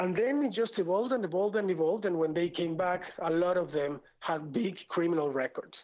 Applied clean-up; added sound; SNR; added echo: neural separator model SepFormer DNS4.